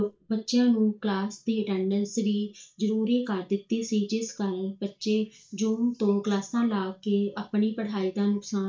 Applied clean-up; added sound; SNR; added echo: neural mask model DeepFilterNet 3.